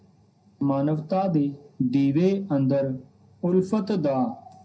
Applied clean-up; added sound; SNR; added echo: none; none; none; reverberation time 0.4 s.